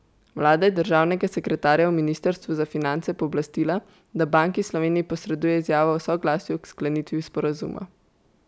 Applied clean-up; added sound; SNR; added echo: none; none; none; none.